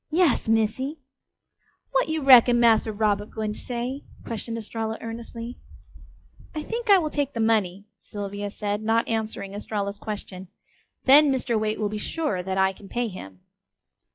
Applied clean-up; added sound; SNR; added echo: classical method log-MMSE.